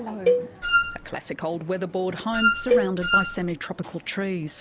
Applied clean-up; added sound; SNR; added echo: none; Cowbell + Wind instrument, woodwind instrument; -5 dB; none.